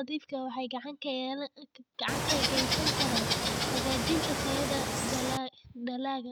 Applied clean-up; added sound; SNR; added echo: none; Water / Bird; -5 dB; none.